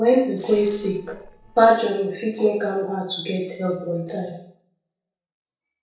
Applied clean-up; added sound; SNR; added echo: neural separator model SepFormer DNS4.